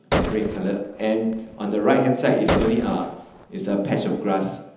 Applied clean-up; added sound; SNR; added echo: none; Gunshot, gunfire; 7 dB; reverberation time 0.9 s.